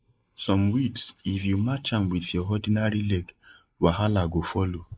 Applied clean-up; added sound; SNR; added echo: neural mask model Resemble Enhance denoiser.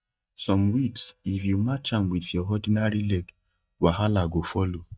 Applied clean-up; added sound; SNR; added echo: neural mask model DeepFilterNet 3.